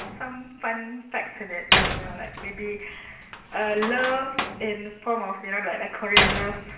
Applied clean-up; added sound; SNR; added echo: none; Slam; -1 dB; reverberation time 0.8 s.